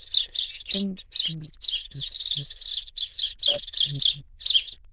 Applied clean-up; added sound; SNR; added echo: neural diffusion model UNIVERSE++.